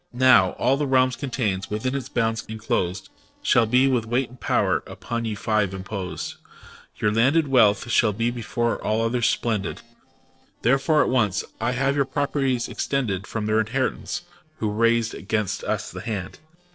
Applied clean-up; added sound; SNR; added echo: neural separator model SepFormer DNS4.